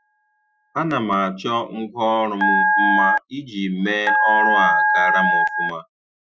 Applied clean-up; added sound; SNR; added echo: classical method Wiener filter.